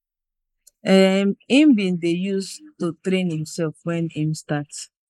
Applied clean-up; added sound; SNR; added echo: neural mask model Resemble Enhance denoiser.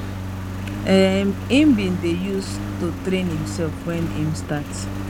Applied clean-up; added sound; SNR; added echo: none; Engine; 6 dB; none.